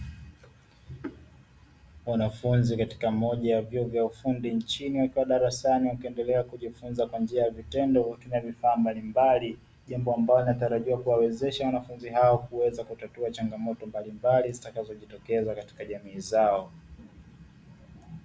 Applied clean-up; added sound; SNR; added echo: none; none; none; none.